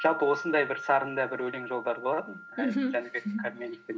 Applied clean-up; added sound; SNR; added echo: none; Wind chime; 12 dB; none.